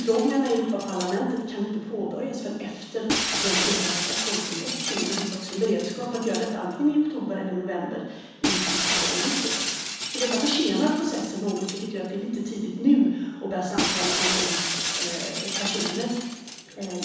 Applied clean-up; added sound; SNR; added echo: none; Shatter; 3 dB; reverberation time 1.1 s.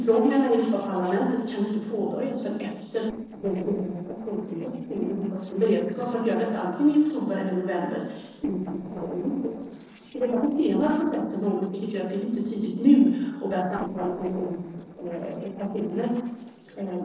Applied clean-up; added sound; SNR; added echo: neural separator model SepFormer DNS4.